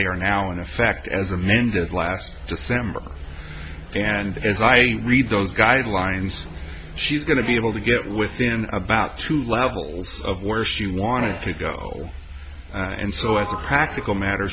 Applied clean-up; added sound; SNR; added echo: none; Sliding door; 17 dB; none.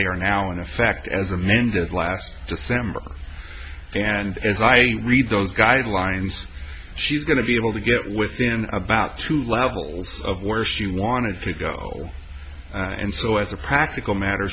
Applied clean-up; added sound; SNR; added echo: none; none; none; none.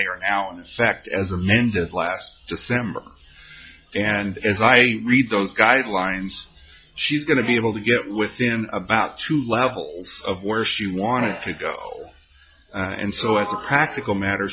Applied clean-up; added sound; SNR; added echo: classical method log-MMSE.